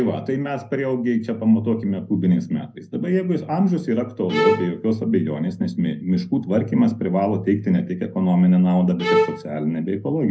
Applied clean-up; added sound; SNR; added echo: none; Bowed string instrument; 2 dB; reverberation time 0.4 s.